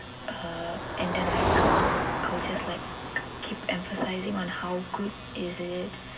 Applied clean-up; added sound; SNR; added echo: none; Motor vehicle (road); -3 dB; reverberation time 0.4 s.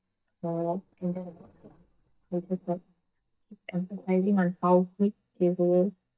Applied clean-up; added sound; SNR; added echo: neural mask model DeepFilterNet 3.